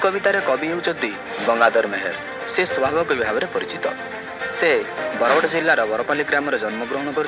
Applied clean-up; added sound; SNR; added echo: none; none; none; none.